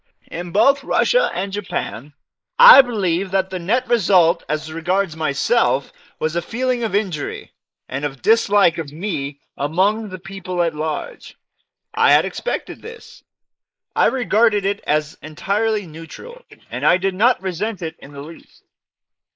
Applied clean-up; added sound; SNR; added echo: neural mask model Resemble Enhance denoiser.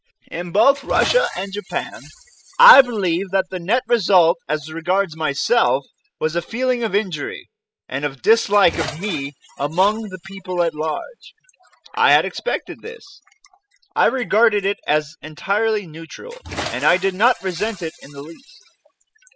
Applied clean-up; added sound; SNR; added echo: classical method spectral subtraction.